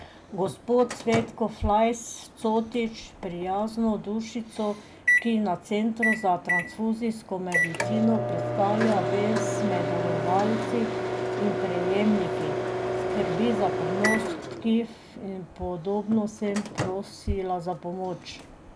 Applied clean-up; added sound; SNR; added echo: none; Microwave oven; 2 dB; none.